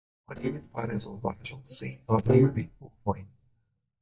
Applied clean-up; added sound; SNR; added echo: neural mask model DeepFilterNet 3.